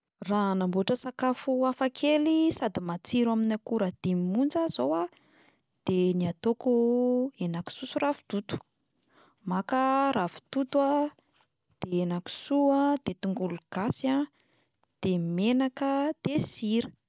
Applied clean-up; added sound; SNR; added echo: none; none; none; none.